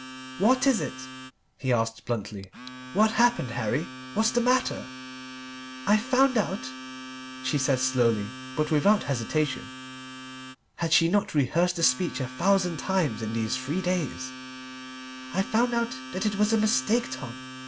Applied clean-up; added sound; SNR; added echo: none; Domestic sounds, home sounds; 13 dB; none.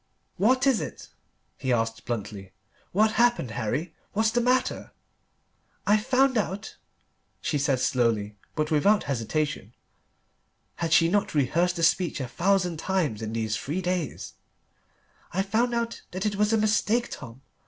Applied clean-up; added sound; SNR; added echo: none; none; none; none.